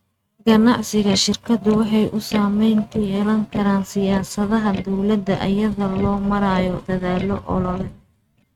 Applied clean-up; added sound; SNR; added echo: neural mask model RNNoise.